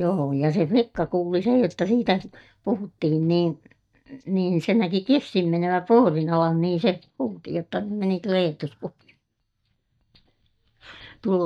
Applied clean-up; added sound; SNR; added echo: neural mask model DeepFilterNet 3.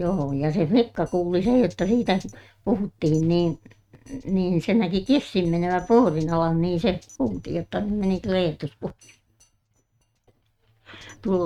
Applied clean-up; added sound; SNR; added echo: neural mask model RNNoise.